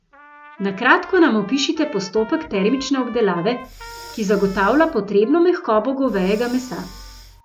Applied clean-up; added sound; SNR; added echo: none; Trumpet + Breathing; 19 dB; none.